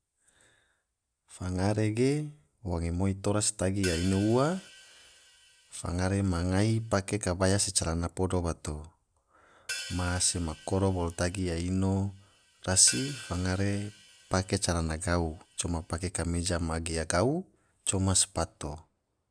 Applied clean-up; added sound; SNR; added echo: none; Crash cymbal / Hi-hat; 14 dB; none.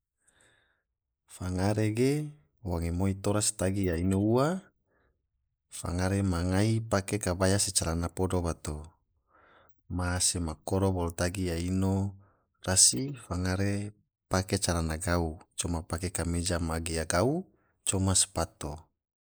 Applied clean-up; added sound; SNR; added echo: neural mask model Resemble Enhance denoiser.